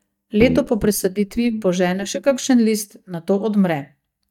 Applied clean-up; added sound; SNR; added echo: neural mask model DeepFilterNet 3.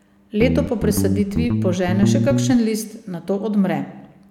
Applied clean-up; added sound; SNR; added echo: none; Guitar; 0 dB; none.